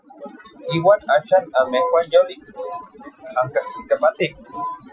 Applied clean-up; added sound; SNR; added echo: classical method Wiener filter.